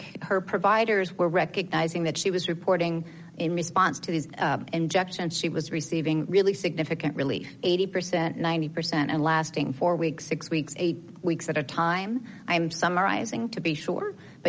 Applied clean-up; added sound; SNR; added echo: none; none; none; none.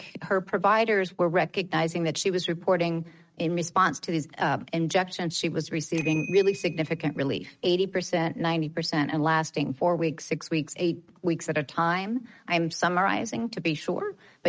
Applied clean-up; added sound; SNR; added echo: neural mask model RNNoise.